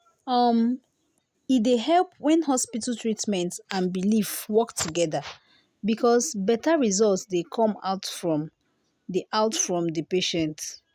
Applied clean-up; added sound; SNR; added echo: none; none; none; none.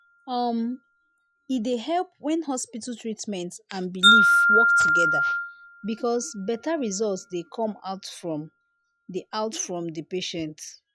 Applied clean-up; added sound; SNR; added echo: classical method log-MMSE.